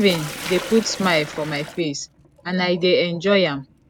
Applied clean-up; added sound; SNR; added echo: none; Sink (filling or washing); 14 dB; none.